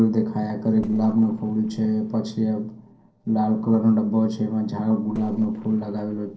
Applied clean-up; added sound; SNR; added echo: neural separator model SepFormer DNS4.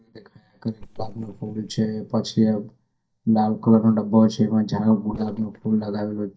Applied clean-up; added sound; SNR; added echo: neural mask model DeepFilterNet 3.